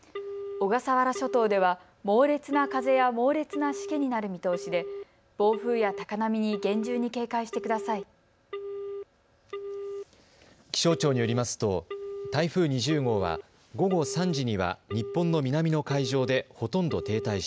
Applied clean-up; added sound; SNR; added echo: none; Telephone; 11 dB; none.